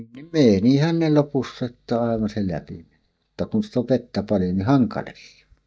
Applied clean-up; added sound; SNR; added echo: neural mask model DeepFilterNet 3.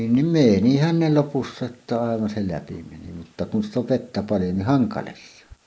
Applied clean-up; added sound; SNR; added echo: neural mask model Resemble Enhance denoiser.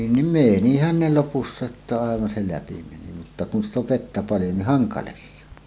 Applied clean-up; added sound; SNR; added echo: none; none; none; none.